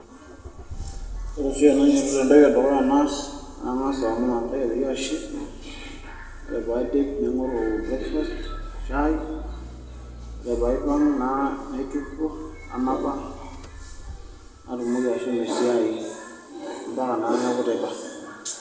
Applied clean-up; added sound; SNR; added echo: none; Accelerating, revving, vroom; 13 dB; reverberation time 1.4 s.